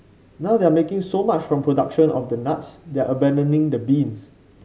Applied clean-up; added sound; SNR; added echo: none; none; none; none.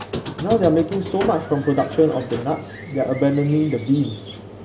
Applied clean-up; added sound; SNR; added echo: none; Squeak; 11 dB; none.